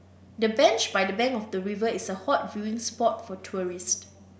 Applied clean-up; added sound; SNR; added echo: none; none; none; none.